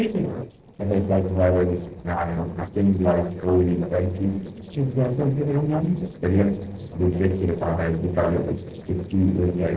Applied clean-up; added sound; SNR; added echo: neural separator model SepFormer DNS4.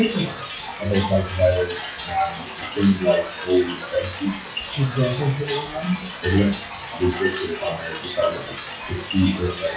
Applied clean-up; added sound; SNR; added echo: classical method WPE with log-MMSE.